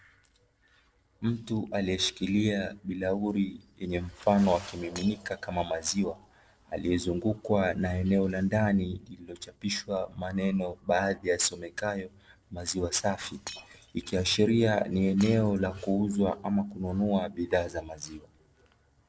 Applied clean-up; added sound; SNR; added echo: neural separator model SepFormer DNS4.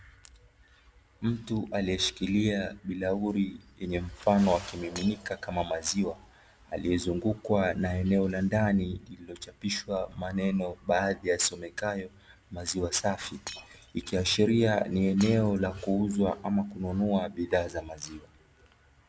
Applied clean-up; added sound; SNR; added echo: none; Shatter; 18 dB; none.